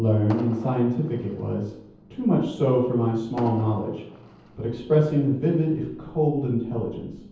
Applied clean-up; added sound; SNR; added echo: none; Fireworks; 19 dB; reverberation time 0.9 s.